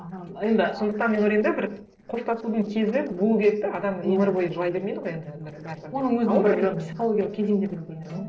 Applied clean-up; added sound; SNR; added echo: neural separator model SepFormer DNS4.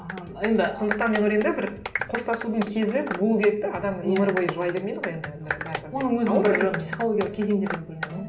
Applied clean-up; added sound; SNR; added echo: none; Clapping; 9 dB; reverberation time 0.5 s.